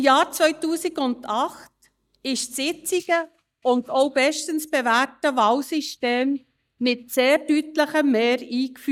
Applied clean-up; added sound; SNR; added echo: neural mask model DeepFilterNet 3.